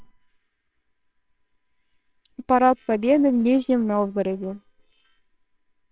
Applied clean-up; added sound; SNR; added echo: neural separator model SepFormer WHAMR!.